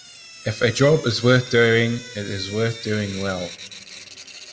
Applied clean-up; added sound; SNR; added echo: none; Drip / Sink (filling or washing); 17 dB; reverberation time 0.6 s.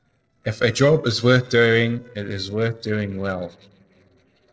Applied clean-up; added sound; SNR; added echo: neural separator model SepFormer DNS4.